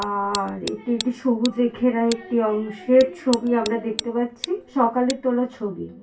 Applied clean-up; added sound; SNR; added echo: none; Tick; 15 dB; reverberation time 0.2 s.